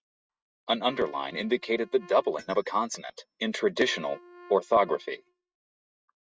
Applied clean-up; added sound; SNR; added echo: neural mask model RNNoise.